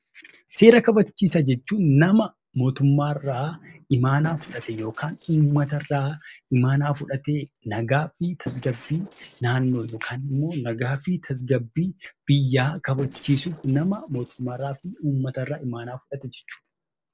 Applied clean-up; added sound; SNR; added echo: neural separator model SepFormer DNS4.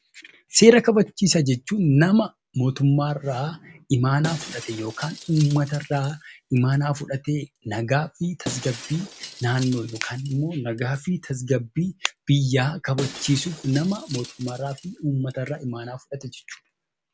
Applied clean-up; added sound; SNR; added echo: none; Shatter; 17 dB; none.